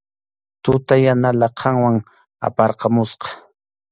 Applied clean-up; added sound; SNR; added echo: none; none; none; none.